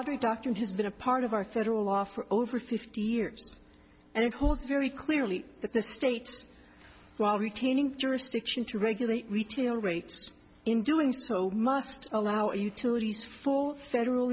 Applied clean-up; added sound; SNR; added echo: none; none; none; none.